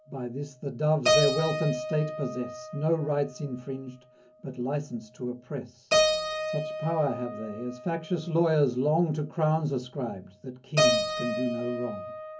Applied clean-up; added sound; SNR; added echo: none; Keyboard (musical); 2 dB; reverberation time 0.3 s.